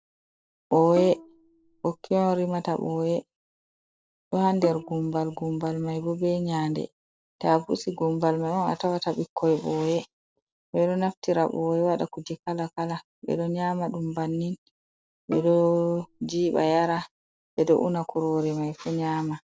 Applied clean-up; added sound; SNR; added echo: neural separator model SepFormer DNS4.